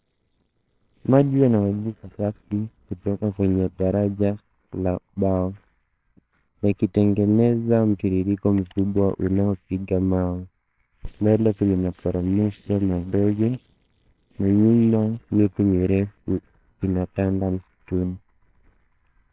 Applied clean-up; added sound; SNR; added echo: neural separator model SepFormer WHAMR!.